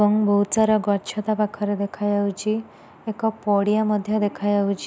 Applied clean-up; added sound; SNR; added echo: none; none; none; none.